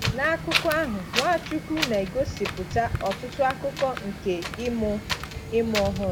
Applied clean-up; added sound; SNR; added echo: none; Wind; 4 dB; none.